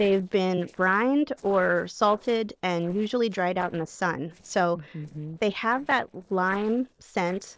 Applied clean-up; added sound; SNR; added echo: neural separator model SepFormer DNS4.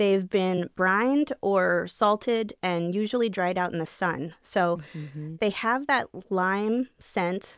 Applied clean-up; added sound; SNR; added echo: none; none; none; none.